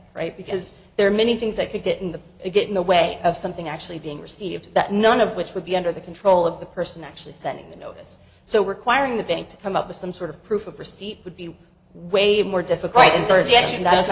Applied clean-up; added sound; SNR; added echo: none; none; none; none.